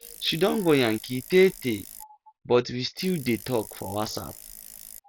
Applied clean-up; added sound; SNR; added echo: none; Bicycle; 18 dB; none.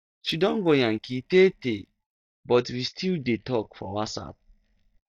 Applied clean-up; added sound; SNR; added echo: neural mask model DeepFilterNet 3.